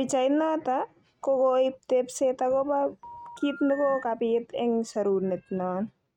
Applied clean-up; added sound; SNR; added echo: neural mask model RNNoise.